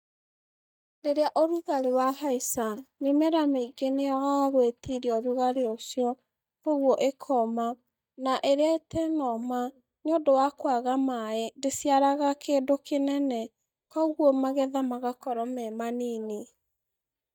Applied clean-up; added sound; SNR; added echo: neural mask model DeepFilterNet 3.